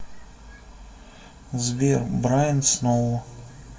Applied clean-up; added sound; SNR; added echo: none; none; none; reverberation time 1.1 s.